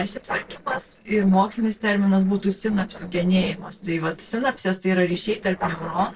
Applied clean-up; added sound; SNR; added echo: neural separator model SepFormer DNS4.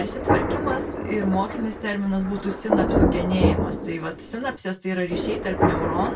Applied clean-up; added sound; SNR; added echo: none; Thunder; -2 dB; reverberation time 0.2 s.